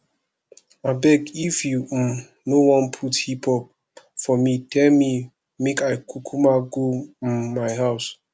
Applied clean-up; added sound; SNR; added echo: none; none; none; none.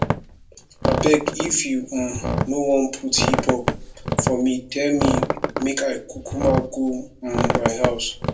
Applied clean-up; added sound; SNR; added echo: none; Squeak; 1 dB; reverberation time 0.2 s.